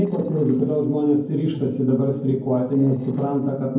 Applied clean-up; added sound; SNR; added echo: neural separator model SepFormer DNS4.